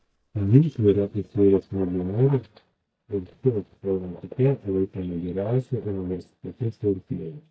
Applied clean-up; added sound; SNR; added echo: neural mask model DeepFilterNet 3.